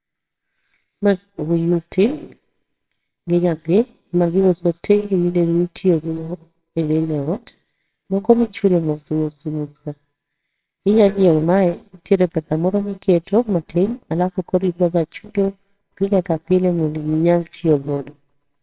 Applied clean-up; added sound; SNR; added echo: neural separator model SepFormer WHAMR!.